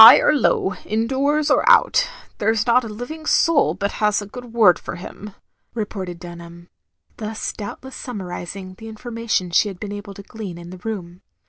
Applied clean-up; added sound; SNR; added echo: none; none; none; none.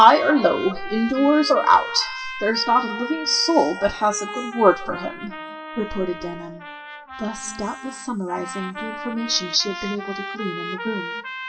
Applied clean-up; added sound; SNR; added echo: classical method WPE with log-MMSE.